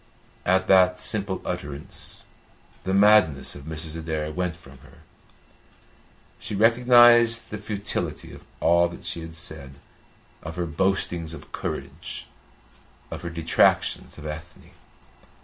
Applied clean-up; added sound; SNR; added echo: none; none; none; none.